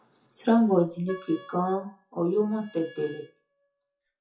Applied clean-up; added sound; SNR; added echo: classical method WPE with log-MMSE.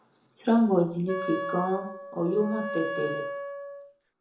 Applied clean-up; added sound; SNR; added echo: none; Wind instrument, woodwind instrument; 7 dB; reverberation time 0.6 s.